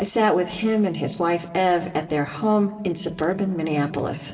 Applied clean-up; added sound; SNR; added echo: neural separator model SepFormer DNS4.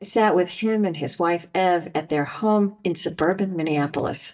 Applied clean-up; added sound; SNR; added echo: neural mask model DeepFilterNet 3.